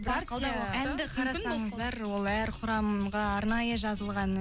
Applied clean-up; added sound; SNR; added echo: none; Chink, clink; 15 dB; none.